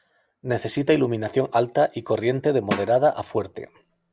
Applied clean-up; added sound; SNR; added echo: none; Drum; 11 dB; none.